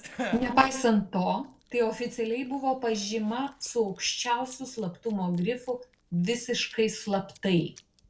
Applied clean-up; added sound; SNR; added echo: neural separator model SepFormer DNS4.